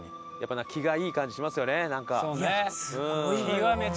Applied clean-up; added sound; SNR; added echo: none; none; none; none.